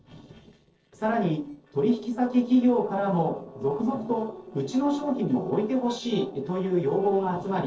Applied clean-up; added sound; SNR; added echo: neural separator model SepFormer DNS4.